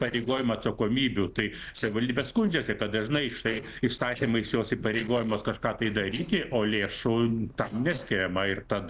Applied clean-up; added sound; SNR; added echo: neural separator model SepFormer DNS4.